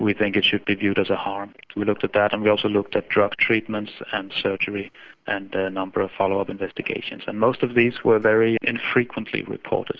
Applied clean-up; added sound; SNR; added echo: none; none; none; none.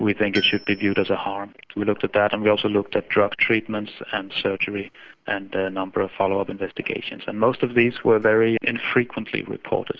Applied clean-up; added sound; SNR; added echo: none; Tools; 15 dB; none.